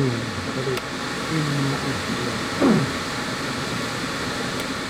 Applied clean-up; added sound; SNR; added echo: none; Mechanical fan; 0 dB; none.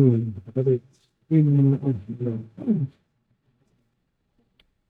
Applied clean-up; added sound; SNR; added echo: neural mask model DeepFilterNet 3.